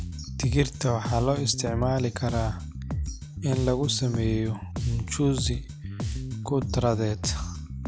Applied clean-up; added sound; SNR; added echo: none; Bass guitar; 4 dB; none.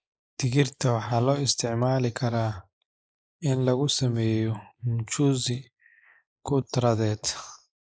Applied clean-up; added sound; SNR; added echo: neural mask model Resemble Enhance denoiser.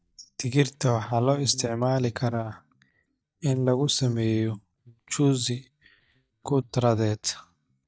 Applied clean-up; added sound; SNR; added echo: neural mask model DeepFilterNet 3.